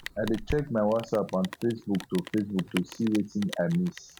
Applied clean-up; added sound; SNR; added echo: none; Rain; 13 dB; none.